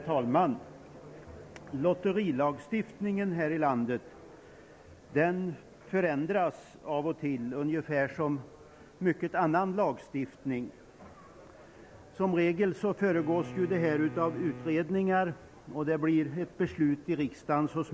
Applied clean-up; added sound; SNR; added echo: none; Bowed string instrument; 14 dB; none.